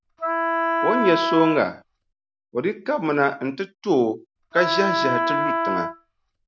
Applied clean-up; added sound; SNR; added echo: none; Wind instrument, woodwind instrument; 0 dB; none.